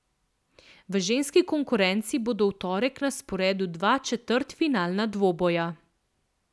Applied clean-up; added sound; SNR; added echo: none; none; none; none.